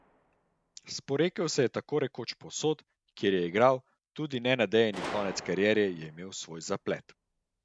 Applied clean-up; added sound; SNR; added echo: none; Gunshot, gunfire; 18 dB; none.